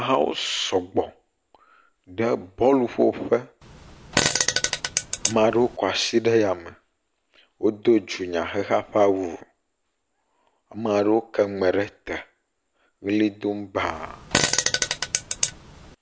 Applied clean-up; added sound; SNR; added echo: none; Fart; 1 dB; none.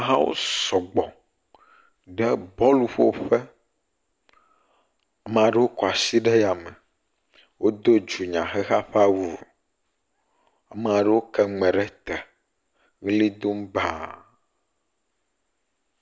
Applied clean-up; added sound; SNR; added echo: none; none; none; none.